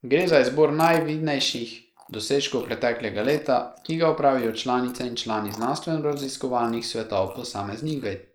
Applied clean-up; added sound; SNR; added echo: neural mask model Resemble Enhance denoiser.